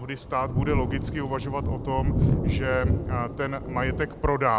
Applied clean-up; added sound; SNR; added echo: none; Thunder; -1 dB; none.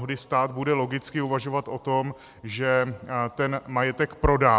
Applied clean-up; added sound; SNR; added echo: none; none; none; none.